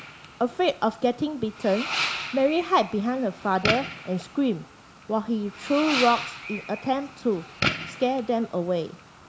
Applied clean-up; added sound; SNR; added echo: none; Fireworks; 8 dB; none.